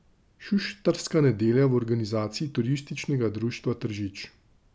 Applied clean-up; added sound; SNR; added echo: none; none; none; none.